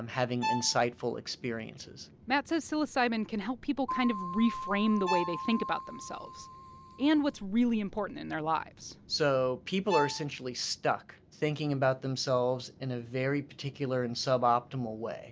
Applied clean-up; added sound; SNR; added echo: none; Keyboard (musical) + Bowed string instrument; 7 dB; none.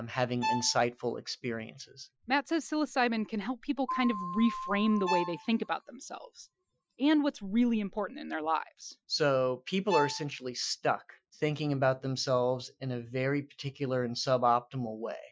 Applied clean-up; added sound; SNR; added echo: classical method Wiener filter.